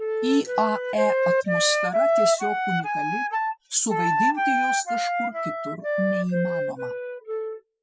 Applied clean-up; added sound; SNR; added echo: classical method spectral subtraction.